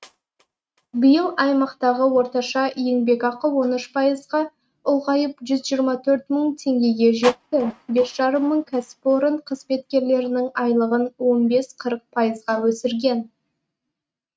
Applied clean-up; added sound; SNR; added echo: neural mask model RNNoise.